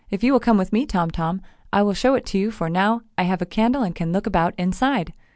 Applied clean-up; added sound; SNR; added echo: none; none; none; none.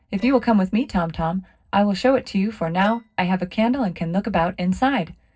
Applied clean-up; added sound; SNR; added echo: neural separator model SepFormer DNS4.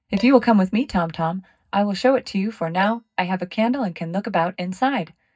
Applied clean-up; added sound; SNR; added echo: neural mask model DeepFilterNet 3.